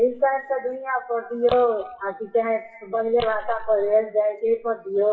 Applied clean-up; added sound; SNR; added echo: classical method WPE with log-MMSE.